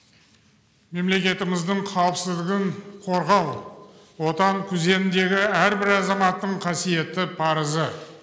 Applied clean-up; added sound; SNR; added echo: none; Wind instrument, woodwind instrument; 13 dB; none.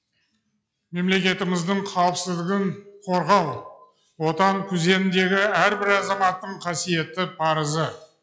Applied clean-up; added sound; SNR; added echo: classical method log-MMSE.